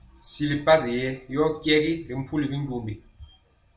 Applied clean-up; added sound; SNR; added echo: none; none; none; reverberation time 0.2 s.